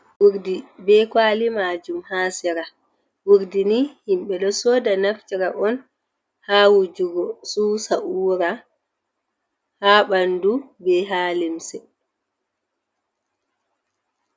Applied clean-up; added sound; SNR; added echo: none; none; none; none.